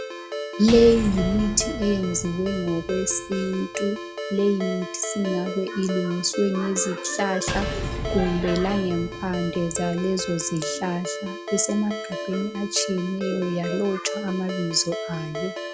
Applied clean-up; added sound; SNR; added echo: none; Ringtone + Shatter / Boom; 7 dB; none.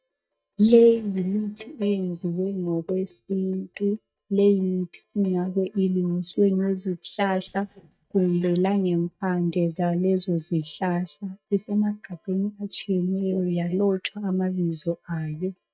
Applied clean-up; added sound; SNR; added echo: neural mask model DeepFilterNet 3.